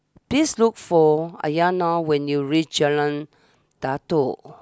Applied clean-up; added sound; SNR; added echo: none; none; none; none.